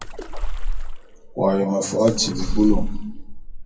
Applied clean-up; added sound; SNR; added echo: classical method WPE with log-MMSE.